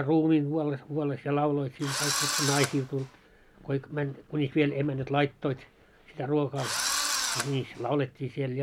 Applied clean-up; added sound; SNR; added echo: none; Engine / Drill; 2 dB; none.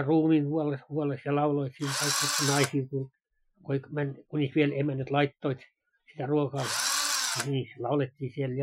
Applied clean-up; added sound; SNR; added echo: classical method Wiener filter.